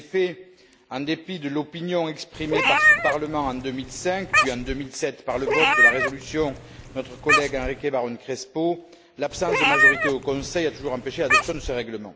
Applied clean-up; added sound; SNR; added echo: none; Meow; -4 dB; none.